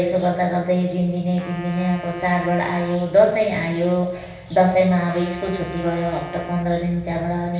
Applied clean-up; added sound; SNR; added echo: none; Wind instrument, woodwind instrument; 17 dB; reverberation time 0.9 s.